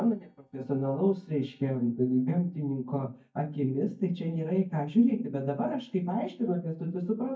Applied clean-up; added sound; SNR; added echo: neural mask model DeepFilterNet 3.